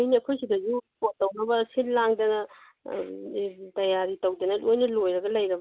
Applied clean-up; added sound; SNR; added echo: none; none; none; none.